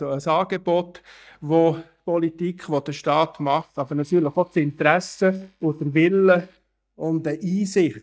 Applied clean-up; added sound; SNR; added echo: neural mask model DeepFilterNet 3.